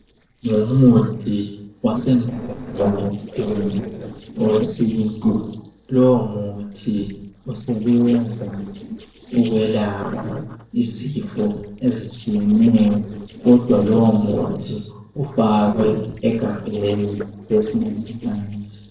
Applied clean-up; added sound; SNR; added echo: neural separator model SepFormer DNS4.